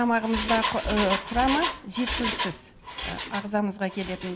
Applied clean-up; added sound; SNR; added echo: none; Engine; 4 dB; reverberation time 0.4 s.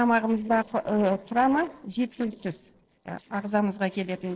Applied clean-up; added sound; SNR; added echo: neural separator model SepFormer DNS4.